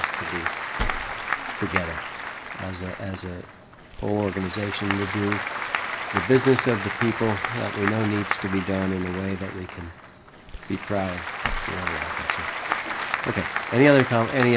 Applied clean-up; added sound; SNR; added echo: none; Applause / Crowd; 4 dB; none.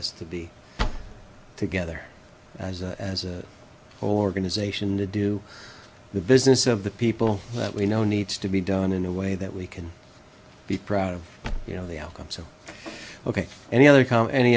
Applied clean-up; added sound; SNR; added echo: none; none; none; none.